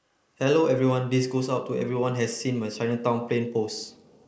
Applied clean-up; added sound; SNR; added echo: neural mask model Resemble Enhance denoiser.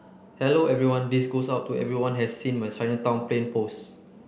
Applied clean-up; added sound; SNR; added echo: none; none; none; none.